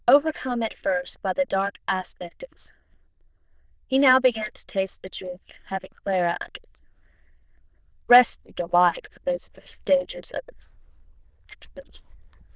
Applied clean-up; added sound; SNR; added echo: neural diffusion model UNIVERSE++.